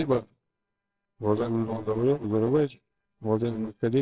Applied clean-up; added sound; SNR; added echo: neural separator model SepFormer WHAMR!.